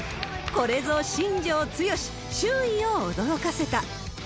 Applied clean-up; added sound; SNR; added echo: none; none; none; none.